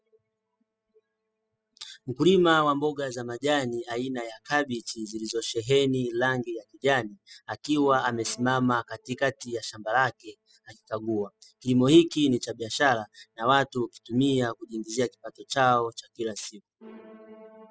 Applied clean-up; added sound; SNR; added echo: classical method spectral subtraction.